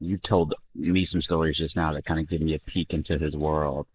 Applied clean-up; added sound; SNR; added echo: neural mask model Resemble Enhance denoiser.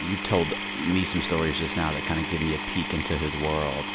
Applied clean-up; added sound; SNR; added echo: none; Power tool; 2 dB; none.